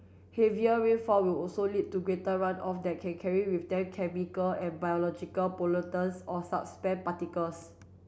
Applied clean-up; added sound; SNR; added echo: none; none; none; none.